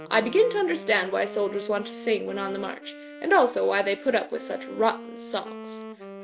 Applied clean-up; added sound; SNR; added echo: none; Wind instrument, woodwind instrument; 14 dB; none.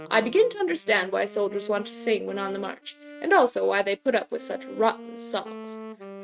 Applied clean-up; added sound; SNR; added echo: neural mask model RNNoise.